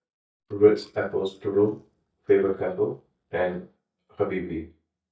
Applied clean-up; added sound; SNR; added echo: neural mask model DeepFilterNet 3.